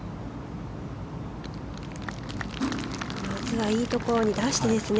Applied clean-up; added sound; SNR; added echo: none; Cutlery, silverware; 7 dB; none.